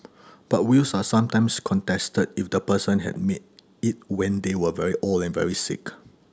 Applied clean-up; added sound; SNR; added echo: none; none; none; none.